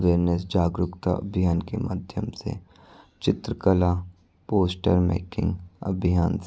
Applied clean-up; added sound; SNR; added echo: none; none; none; none.